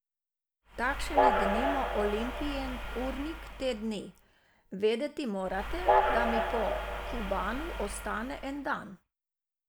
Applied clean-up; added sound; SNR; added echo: none; Train; -3 dB; none.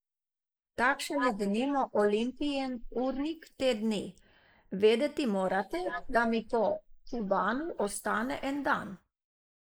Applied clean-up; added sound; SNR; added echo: neural mask model Resemble Enhance denoiser.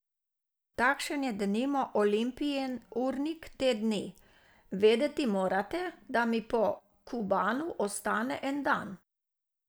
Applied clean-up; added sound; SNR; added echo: none; none; none; none.